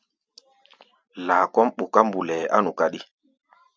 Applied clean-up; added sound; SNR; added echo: none; none; none; none.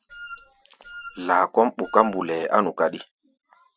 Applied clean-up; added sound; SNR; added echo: none; Wind instrument, woodwind instrument; 16 dB; none.